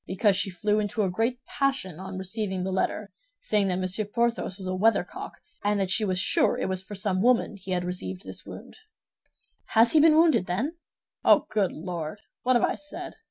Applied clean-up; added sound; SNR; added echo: none; none; none; none.